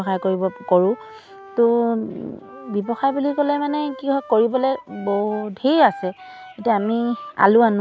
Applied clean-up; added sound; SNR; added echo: none; Wind instrument, woodwind instrument; 19 dB; none.